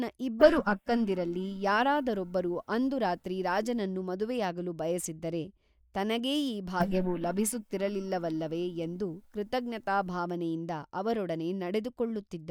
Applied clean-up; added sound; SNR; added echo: neural mask model Resemble Enhance denoiser.